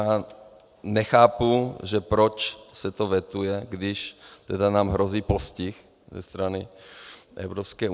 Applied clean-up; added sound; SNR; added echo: none; none; none; none.